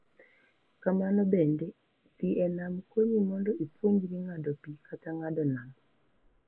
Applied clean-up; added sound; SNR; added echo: neural mask model Resemble Enhance denoiser.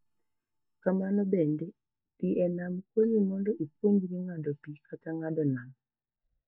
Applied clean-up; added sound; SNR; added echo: neural mask model DeepFilterNet 3.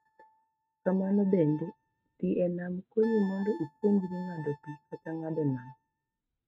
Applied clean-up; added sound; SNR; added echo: neural mask model RNNoise.